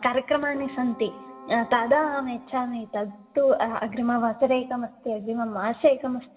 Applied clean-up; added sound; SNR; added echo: none; Keyboard (musical); 20 dB; reverberation time 0.8 s.